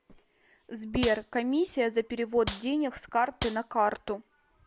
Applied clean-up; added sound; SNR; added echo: none; Clapping; 7 dB; none.